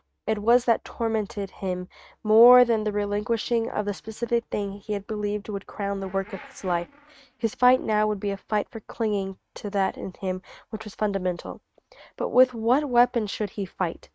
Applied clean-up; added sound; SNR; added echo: neural mask model RNNoise.